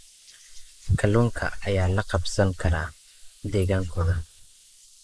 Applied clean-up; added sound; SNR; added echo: neural mask model Resemble Enhance denoiser.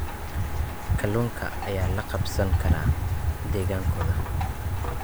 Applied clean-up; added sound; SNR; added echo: none; Rain; 7 dB; none.